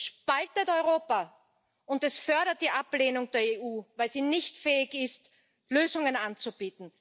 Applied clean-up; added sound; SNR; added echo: none; none; none; none.